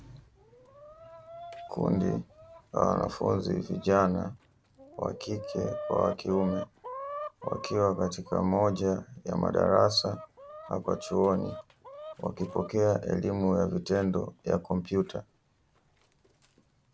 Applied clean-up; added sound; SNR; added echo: none; Chicken, rooster; 15 dB; none.